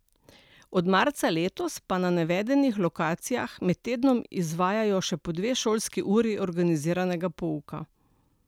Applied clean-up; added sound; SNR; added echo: none; none; none; none.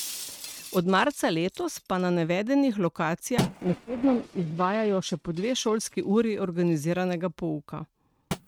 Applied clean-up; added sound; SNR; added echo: neural mask model RNNoise.